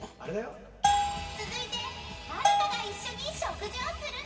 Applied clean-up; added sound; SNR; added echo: none; Bell; -4 dB; reverberation time 2.5 s.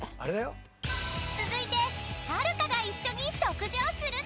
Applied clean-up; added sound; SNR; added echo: none; none; none; none.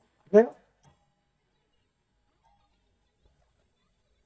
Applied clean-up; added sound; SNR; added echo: neural mask model DeepFilterNet 3.